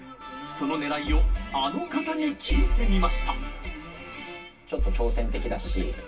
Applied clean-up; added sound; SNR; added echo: none; none; none; reverberation time 0.1 s.